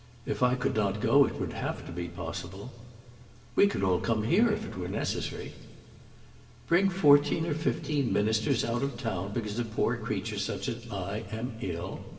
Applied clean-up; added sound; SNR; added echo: none; Explosion; 20 dB; reverberation time 2.0 s.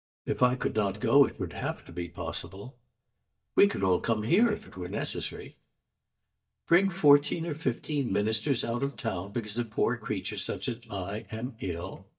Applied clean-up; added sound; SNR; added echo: neural mask model DeepFilterNet 3.